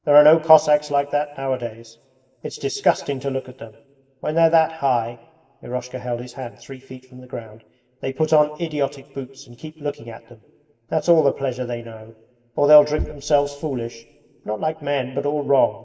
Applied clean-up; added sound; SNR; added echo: none; none; none; reverberation time 2.1 s.